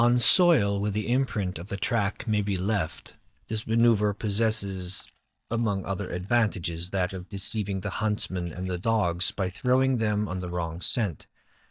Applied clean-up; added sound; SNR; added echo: neural mask model DeepFilterNet 3.